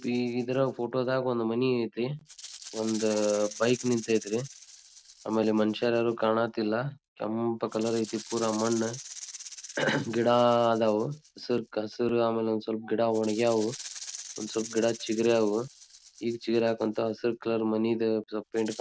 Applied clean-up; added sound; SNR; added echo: none; Rattle (instrument); 18 dB; none.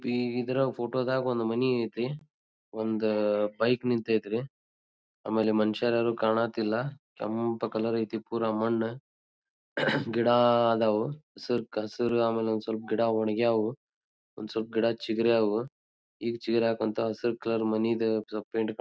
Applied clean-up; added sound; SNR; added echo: none; none; none; none.